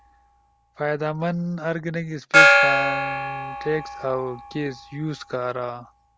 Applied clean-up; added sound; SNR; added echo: none; Gong; -5 dB; none.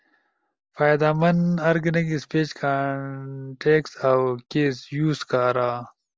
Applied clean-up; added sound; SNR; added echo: none; none; none; none.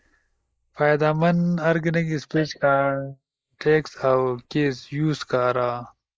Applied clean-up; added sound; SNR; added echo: neural mask model Resemble Enhance denoiser.